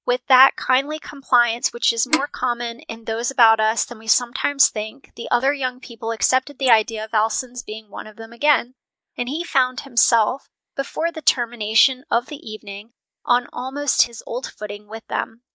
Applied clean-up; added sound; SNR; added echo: neural mask model Resemble Enhance denoiser.